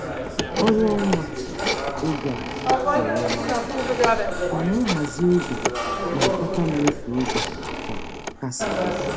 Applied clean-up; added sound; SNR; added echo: none; Telephone; -2 dB; none.